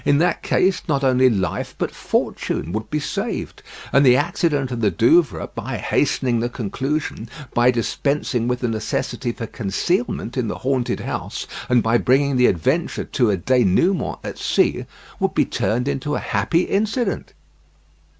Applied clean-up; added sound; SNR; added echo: none; none; none; none.